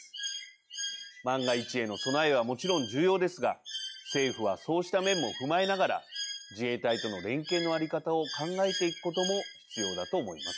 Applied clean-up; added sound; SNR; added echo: classical method log-MMSE.